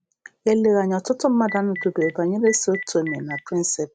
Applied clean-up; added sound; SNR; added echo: none; Telephone; 13 dB; none.